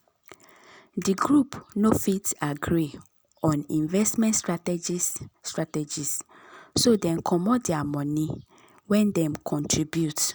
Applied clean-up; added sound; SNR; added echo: none; none; none; none.